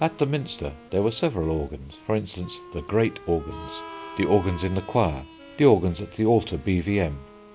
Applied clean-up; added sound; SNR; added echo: none; Wind instrument, woodwind instrument + Harmonica; 19 dB; none.